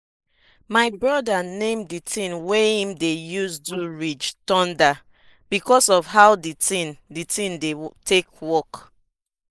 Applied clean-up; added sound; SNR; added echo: neural mask model Resemble Enhance denoiser.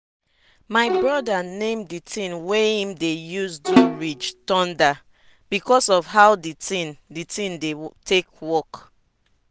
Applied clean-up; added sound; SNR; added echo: none; Snare drum + Bowed string instrument; 0 dB; none.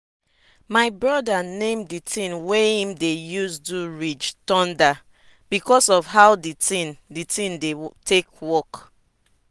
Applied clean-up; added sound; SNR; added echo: none; none; none; none.